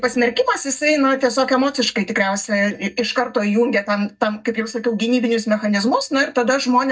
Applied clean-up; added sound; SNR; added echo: neural mask model DeepFilterNet 3.